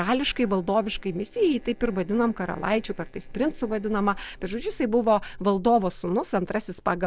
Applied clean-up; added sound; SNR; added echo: neural separator model SepFormer DNS4.